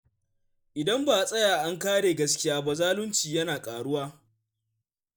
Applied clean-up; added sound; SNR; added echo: neural mask model DeepFilterNet 3.